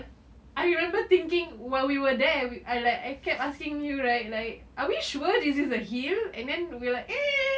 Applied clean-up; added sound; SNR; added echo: none; none; none; none.